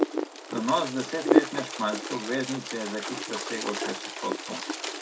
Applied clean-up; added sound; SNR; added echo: none; Wind; -2 dB; reverberation time 0.4 s.